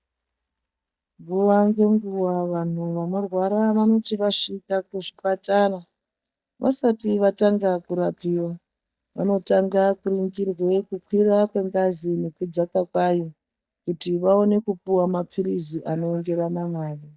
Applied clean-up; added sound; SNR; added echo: neural mask model DeepFilterNet 3.